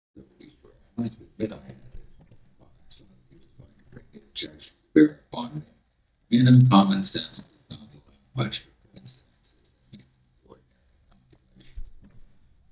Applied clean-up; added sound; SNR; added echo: neural mask model DeepFilterNet 3.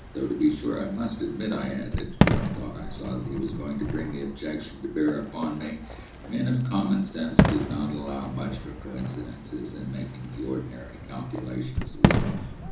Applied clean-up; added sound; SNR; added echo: none; Fireworks; -1 dB; reverberation time 1.2 s.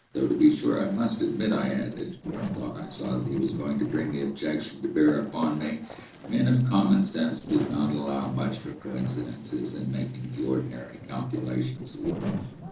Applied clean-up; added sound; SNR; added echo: neural separator model SepFormer DNS4.